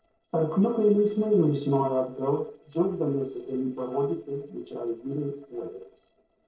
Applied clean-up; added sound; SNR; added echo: neural separator model SepFormer DNS4.